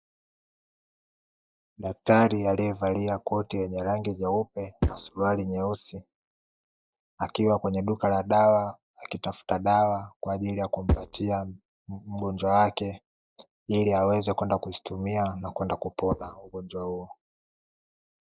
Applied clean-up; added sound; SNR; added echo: neural mask model DeepFilterNet 3.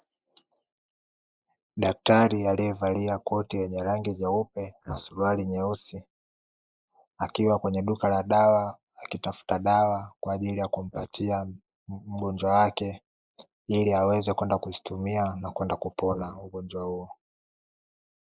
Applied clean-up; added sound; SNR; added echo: neural mask model Resemble Enhance denoiser.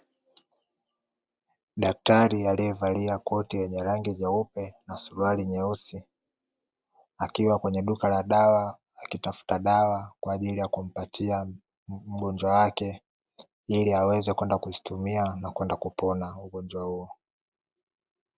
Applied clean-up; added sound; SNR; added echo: none; none; none; none.